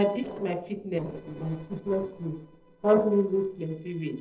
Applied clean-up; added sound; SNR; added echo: neural separator model SepFormer DNS4.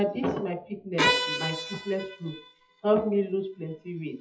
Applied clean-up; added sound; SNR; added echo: classical method WPE with log-MMSE.